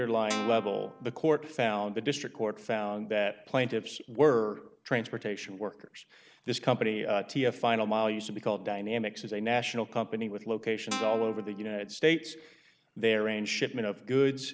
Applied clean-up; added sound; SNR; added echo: none; Guitar; 9 dB; none.